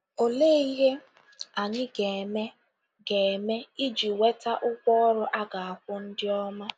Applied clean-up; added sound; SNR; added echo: none; none; none; none.